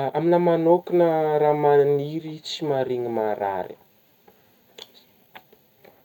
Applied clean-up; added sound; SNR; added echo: none; none; none; none.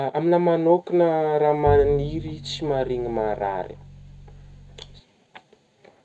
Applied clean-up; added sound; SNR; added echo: none; Bowed string instrument; 11 dB; none.